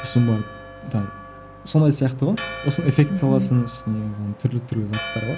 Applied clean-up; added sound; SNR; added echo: none; Church bell; 15 dB; none.